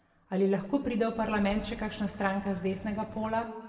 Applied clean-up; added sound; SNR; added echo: none; Bird vocalization, bird call, bird song; 15 dB; reverberation time 1.6 s.